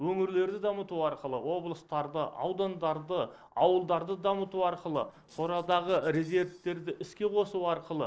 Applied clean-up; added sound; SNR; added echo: neural separator model SepFormer DNS4.